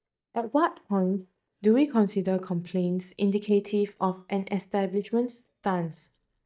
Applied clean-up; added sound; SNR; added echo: neural mask model DeepFilterNet 3.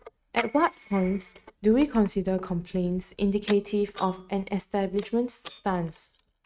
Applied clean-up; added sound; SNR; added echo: neural mask model RNNoise.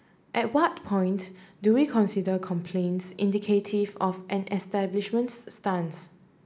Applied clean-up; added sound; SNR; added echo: none; none; none; none.